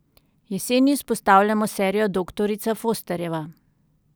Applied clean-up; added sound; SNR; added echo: none; none; none; none.